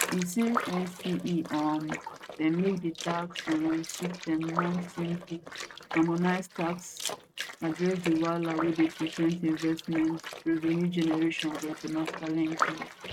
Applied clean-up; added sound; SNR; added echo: neural mask model RNNoise.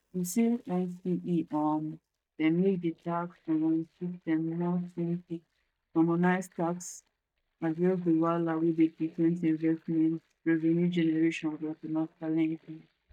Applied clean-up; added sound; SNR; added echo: neural mask model DeepFilterNet 3.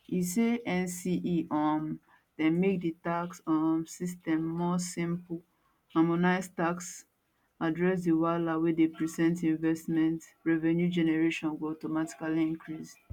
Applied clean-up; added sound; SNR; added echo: none; none; none; none.